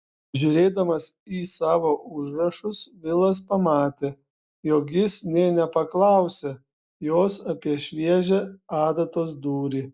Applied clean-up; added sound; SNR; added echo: none; none; none; none.